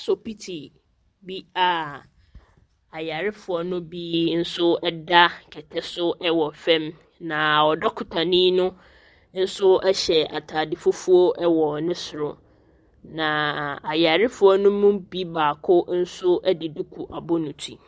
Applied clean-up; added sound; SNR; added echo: none; none; none; none.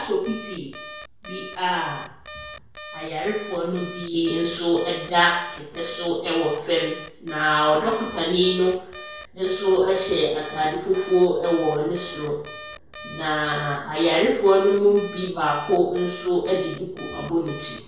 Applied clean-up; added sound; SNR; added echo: none; Alarm; 8 dB; reverberation time 0.5 s.